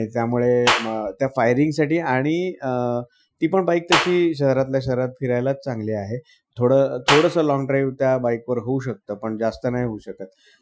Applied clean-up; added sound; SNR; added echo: classical method Wiener filter.